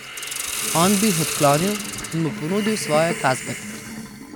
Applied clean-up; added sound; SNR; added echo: none; Hiss; 5 dB; none.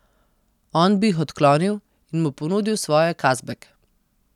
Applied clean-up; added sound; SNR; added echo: none; none; none; none.